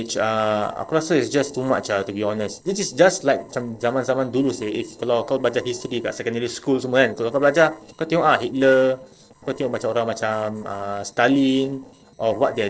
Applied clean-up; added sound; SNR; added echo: neural separator model SepFormer DNS4.